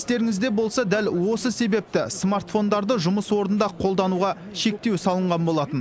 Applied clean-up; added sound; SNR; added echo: none; none; none; none.